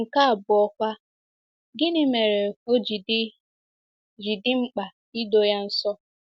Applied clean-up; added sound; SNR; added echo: none; none; none; none.